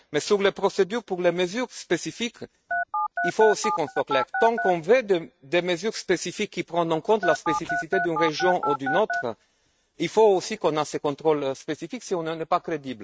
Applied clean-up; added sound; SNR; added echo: neural mask model RNNoise.